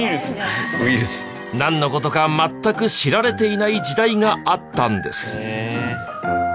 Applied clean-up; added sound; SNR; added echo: none; none; none; none.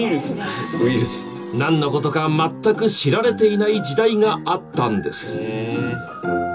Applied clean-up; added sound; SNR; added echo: none; none; none; reverberation time 0.2 s.